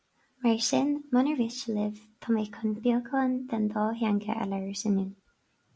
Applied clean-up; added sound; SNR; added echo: none; none; none; none.